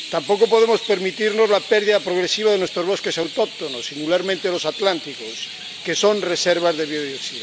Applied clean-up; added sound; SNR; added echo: none; Chirp, tweet; 13 dB; none.